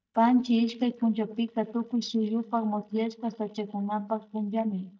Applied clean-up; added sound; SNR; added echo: neural mask model DeepFilterNet 3.